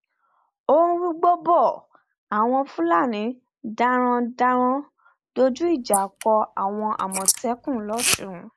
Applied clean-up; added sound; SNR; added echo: neural mask model Resemble Enhance denoiser.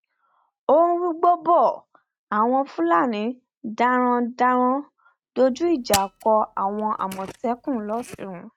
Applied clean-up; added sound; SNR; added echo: neural mask model RNNoise.